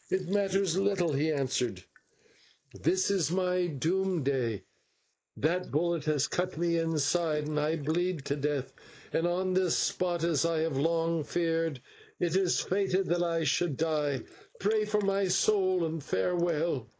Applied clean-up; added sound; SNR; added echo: neural mask model Resemble Enhance denoiser.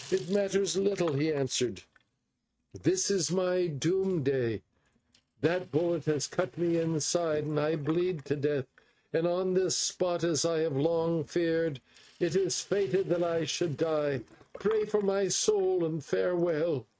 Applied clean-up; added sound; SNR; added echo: neural mask model RNNoise.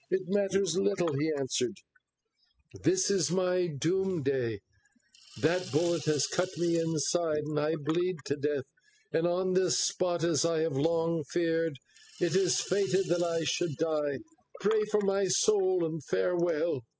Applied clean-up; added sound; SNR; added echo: classical method spectral subtraction.